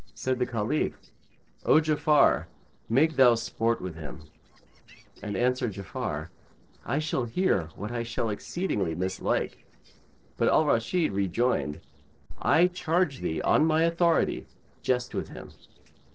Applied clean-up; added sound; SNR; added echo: neural separator model SepFormer DNS4.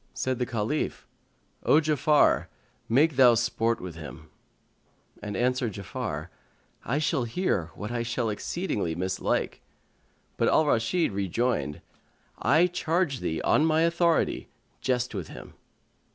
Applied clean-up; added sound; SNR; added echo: none; none; none; none.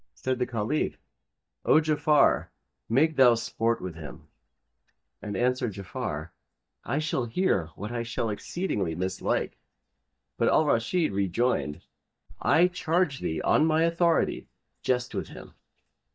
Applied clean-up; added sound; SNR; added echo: neural mask model DeepFilterNet 3.